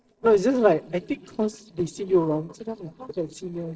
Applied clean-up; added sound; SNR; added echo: neural separator model SepFormer DNS4.